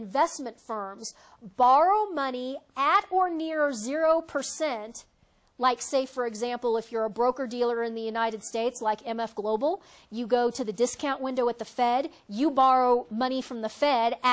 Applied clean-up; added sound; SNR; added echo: none; none; none; none.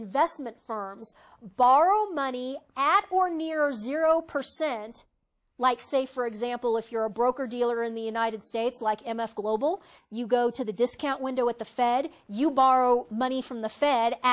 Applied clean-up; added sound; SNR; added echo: neural mask model Resemble Enhance denoiser.